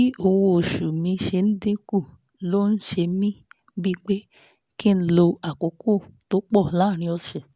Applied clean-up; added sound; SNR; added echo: none; none; none; none.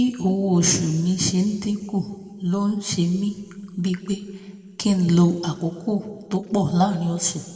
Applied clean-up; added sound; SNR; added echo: none; none; none; reverberation time 1.4 s.